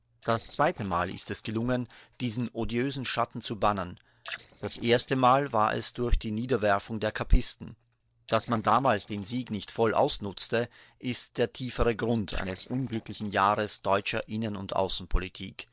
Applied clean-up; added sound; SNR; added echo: neural separator model SepFormer DNS4.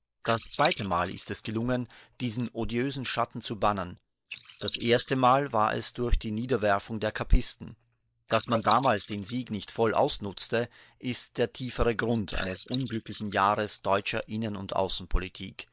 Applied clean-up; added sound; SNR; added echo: neural mask model Resemble Enhance denoiser.